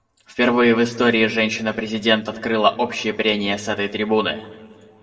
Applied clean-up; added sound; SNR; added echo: none; none; none; reverberation time 1.3 s.